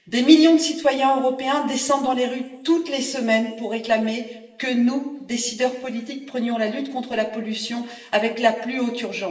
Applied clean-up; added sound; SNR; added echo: none; none; none; reverberation time 0.9 s.